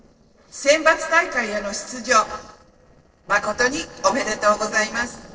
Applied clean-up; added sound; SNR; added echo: neural separator model SepFormer DNS4.